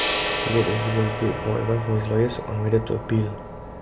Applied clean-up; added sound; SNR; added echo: none; Gong; 6 dB; none.